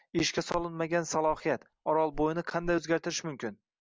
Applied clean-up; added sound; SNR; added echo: none; Walk, footsteps; 18 dB; none.